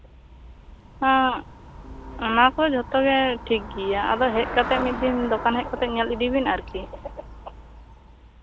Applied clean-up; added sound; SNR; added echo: none; Traffic noise, roadway noise / Bicycle; 12 dB; none.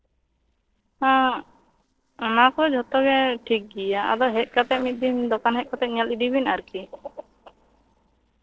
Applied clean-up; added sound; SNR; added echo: neural separator model SepFormer DNS4.